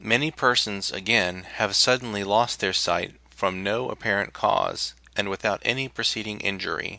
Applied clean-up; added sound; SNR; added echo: none; none; none; none.